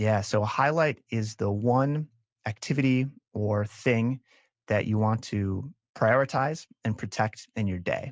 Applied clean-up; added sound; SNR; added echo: none; none; none; none.